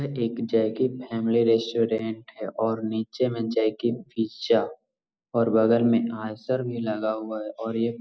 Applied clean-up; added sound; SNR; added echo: neural mask model Resemble Enhance denoiser.